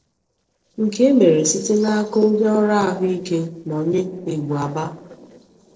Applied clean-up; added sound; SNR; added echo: neural separator model SepFormer DNS4.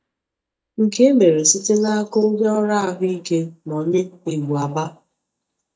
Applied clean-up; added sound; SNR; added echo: neural mask model DeepFilterNet 3.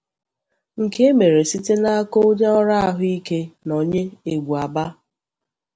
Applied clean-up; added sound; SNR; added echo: none; none; none; none.